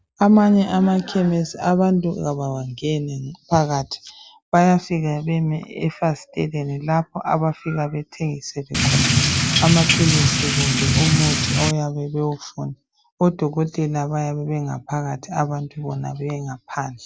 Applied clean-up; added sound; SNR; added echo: none; Drip / Rain; -3 dB; none.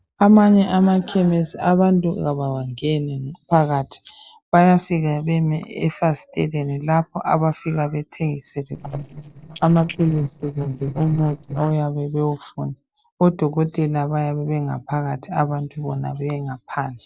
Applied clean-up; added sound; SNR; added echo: neural separator model SepFormer DNS4.